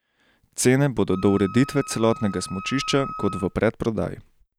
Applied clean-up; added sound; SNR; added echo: none; Wind instrument, woodwind instrument; 14 dB; none.